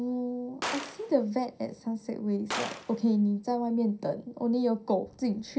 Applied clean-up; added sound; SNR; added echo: none; Gunshot, gunfire; 11 dB; reverberation time 0.3 s.